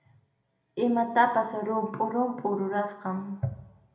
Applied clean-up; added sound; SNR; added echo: none; none; none; reverberation time 0.8 s.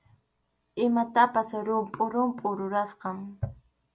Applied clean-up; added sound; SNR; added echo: none; none; none; none.